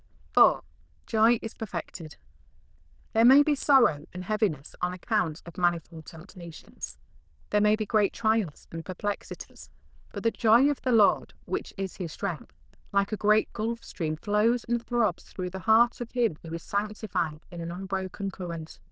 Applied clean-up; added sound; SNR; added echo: neural diffusion model UNIVERSE++.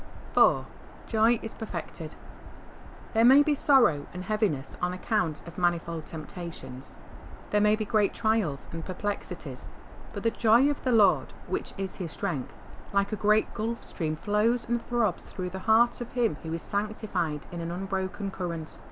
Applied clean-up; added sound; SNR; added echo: none; Bird vocalization, bird call, bird song; 11 dB; none.